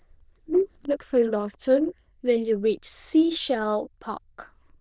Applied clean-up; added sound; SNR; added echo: neural diffusion model UNIVERSE++.